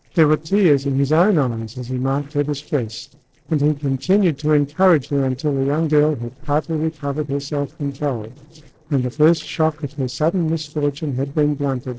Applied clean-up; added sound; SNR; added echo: neural separator model SepFormer DNS4.